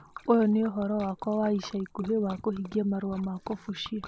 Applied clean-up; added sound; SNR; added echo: none; Liquid; 19 dB; none.